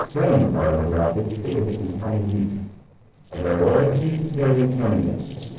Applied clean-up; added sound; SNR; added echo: neural separator model SepFormer DNS4.